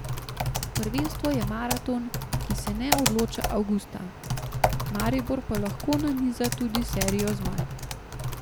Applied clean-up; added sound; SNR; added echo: none; Typing; 1 dB; none.